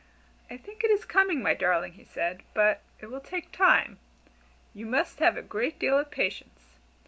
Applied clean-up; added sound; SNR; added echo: none; none; none; none.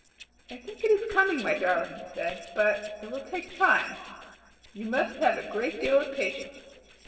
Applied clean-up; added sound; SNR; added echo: neural separator model SepFormer DNS4.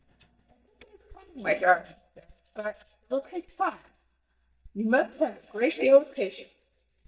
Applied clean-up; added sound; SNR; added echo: neural mask model DeepFilterNet 3.